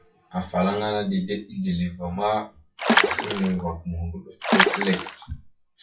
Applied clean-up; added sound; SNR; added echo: classical method WPE with log-MMSE.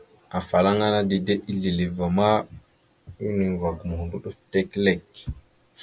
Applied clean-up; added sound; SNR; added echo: none; none; none; none.